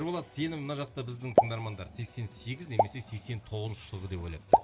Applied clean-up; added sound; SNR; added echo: none; Explosion; -4 dB; none.